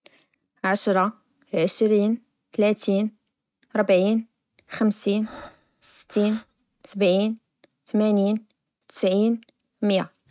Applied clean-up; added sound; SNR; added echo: neural mask model RNNoise.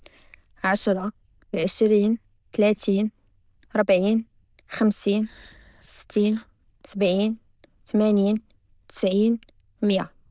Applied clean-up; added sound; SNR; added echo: neural diffusion model UNIVERSE++.